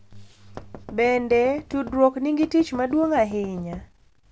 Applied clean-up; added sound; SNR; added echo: none; Knock; 18 dB; none.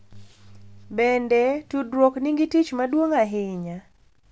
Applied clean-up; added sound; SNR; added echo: none; none; none; none.